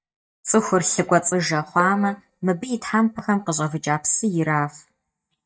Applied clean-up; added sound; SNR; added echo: neural mask model DeepFilterNet 3.